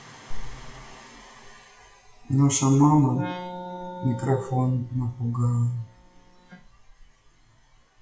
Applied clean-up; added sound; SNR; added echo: classical method WPE with log-MMSE.